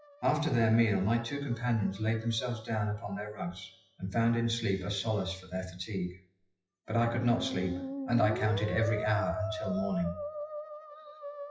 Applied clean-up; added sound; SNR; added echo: classical method WPE with log-MMSE.